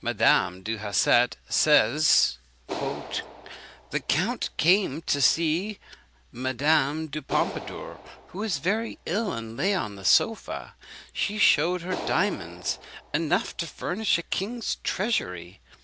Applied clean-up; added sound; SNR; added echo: none; Clapping; 15 dB; none.